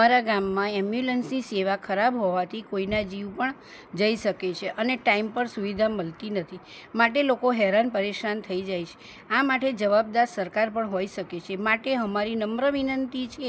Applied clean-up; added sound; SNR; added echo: none; none; none; none.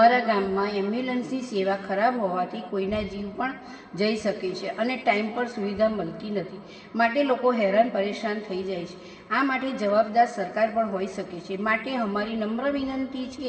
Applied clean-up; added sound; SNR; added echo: none; none; none; reverberation time 2.4 s.